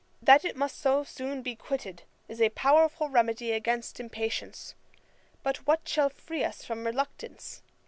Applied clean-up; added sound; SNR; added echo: none; none; none; none.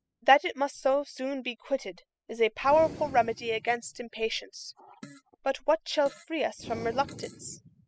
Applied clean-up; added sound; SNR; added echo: classical method spectral subtraction.